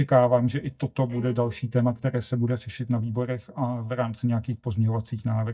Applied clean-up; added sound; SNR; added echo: neural mask model DeepFilterNet 3.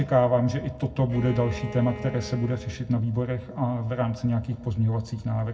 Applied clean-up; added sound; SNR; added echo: none; Bowed string instrument; 15 dB; reverberation time 0.3 s.